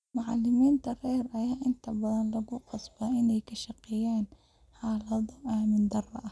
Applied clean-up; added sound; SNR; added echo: none; none; none; none.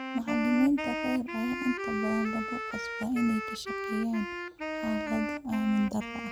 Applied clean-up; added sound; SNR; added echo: none; Wind instrument, woodwind instrument; 4 dB; none.